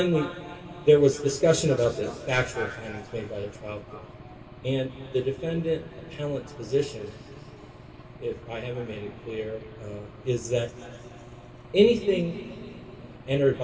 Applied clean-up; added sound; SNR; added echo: none; Engine / Aircraft; 19 dB; reverberation time 2.9 s.